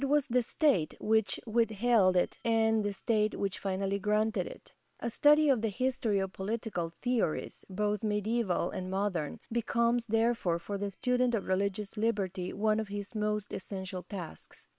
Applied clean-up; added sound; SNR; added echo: neural separator model SepFormer WHAM!.